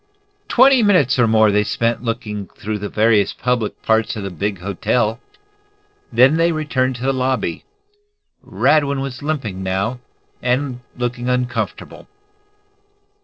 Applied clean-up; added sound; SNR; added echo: neural separator model SepFormer DNS4.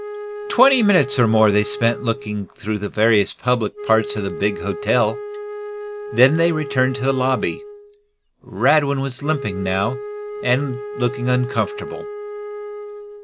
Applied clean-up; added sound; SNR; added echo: none; Wind instrument, woodwind instrument; 10 dB; none.